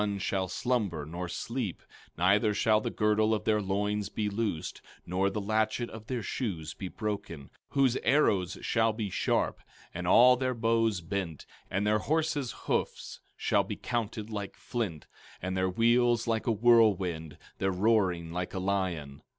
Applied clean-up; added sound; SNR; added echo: none; none; none; none.